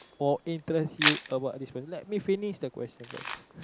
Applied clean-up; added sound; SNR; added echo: none; Camera; 4 dB; none.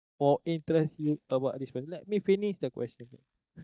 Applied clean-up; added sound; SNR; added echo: neural mask model DeepFilterNet 3.